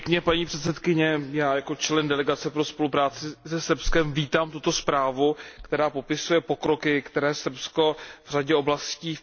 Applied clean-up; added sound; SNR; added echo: none; none; none; none.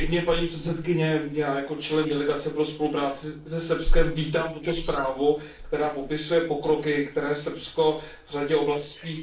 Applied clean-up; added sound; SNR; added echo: neural separator model SepFormer DNS4.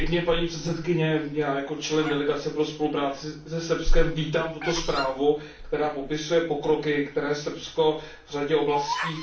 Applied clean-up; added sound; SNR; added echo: none; Bird vocalization, bird call, bird song; 15 dB; reverberation time 0.4 s.